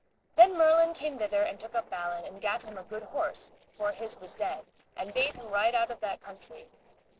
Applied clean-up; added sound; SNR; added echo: neural separator model SepFormer DNS4.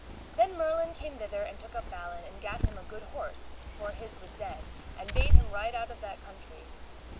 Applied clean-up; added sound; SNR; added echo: none; Bird; -4 dB; none.